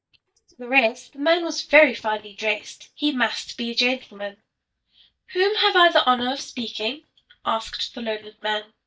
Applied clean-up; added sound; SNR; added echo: neural mask model DeepFilterNet 3.